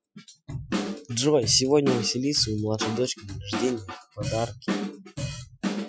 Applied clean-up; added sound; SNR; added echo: classical method Wiener filter.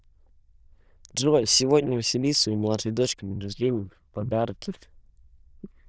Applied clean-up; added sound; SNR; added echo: neural diffusion model UNIVERSE++.